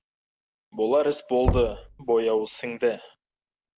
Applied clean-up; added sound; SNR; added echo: none; Knock / Wood; 6 dB; none.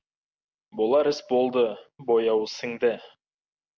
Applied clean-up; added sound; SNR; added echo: none; none; none; none.